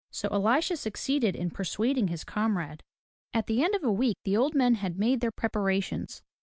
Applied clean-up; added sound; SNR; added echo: none; none; none; none.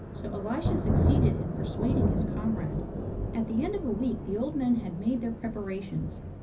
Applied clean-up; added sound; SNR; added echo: none; Thunder; -1 dB; reverberation time 0.4 s.